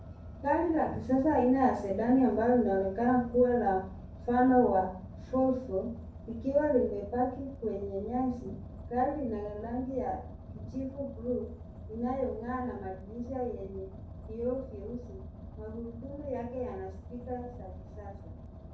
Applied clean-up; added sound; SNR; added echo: none; Car; 13 dB; reverberation time 0.5 s.